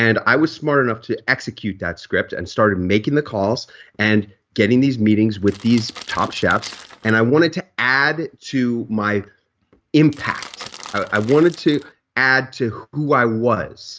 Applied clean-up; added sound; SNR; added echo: neural mask model RNNoise.